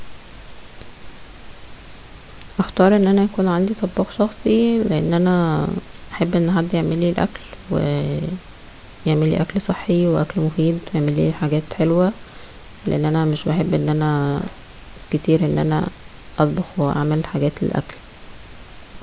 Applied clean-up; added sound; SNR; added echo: none; none; none; none.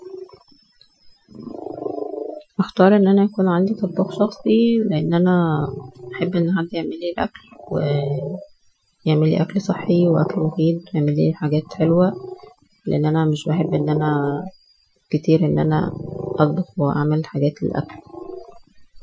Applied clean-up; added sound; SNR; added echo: classical method Wiener filter.